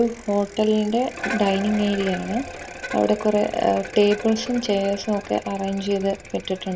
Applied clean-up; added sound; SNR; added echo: none; Bicycle; 13 dB; none.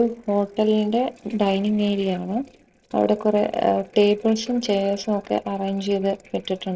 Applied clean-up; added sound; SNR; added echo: neural separator model SepFormer DNS4.